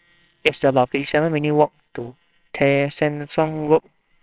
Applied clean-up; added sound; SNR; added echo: neural separator model SepFormer WHAMR!.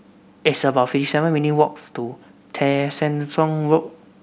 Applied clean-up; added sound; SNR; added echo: none; none; none; none.